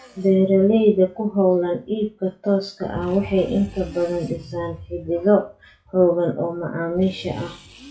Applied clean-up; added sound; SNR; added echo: classical method WPE with log-MMSE.